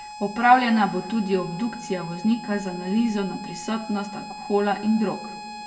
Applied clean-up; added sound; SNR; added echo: none; Harmonica; 14 dB; reverberation time 1.6 s.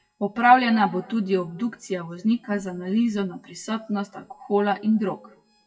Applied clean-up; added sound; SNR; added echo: classical method WPE with log-MMSE.